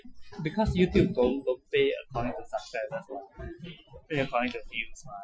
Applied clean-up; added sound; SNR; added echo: classical method Wiener filter.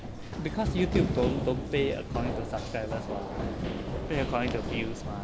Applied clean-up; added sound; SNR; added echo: none; Run; 0 dB; none.